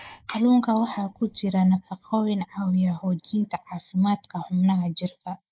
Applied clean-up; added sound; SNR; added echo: neural mask model Resemble Enhance denoiser.